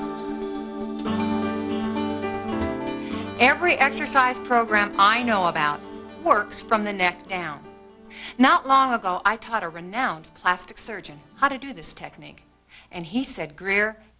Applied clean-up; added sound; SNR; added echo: none; none; none; none.